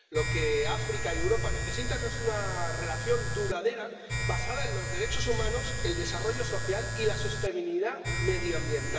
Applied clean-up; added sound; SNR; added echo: none; Domestic sounds, home sounds; -1 dB; reverberation time 2.3 s.